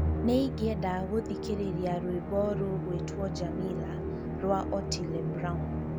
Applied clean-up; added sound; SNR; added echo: none; Musical instrument; 0 dB; none.